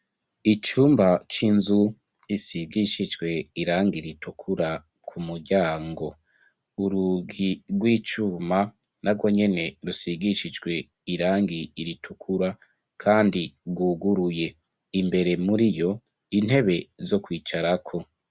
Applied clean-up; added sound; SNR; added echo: none; none; none; none.